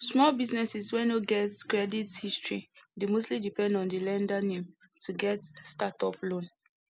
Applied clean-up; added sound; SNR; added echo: none; none; none; none.